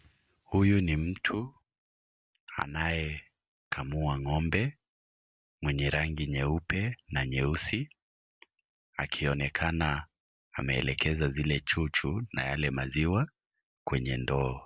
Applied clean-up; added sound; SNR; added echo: none; none; none; none.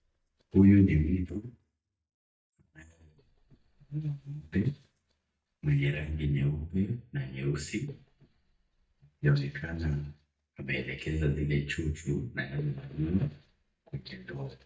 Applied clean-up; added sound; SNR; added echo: neural mask model DeepFilterNet 3.